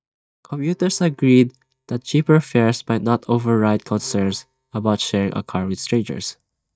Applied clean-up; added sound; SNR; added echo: neural mask model DeepFilterNet 3.